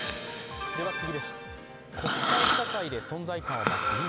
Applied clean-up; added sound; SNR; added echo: none; Breathing; -4 dB; none.